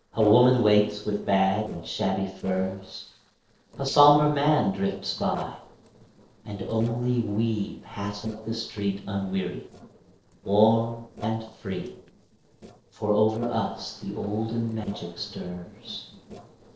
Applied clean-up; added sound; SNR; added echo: neural separator model SepFormer DNS4.